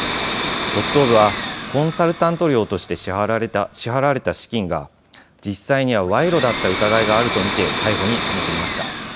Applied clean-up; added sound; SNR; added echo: none; Domestic sounds, home sounds; 5 dB; none.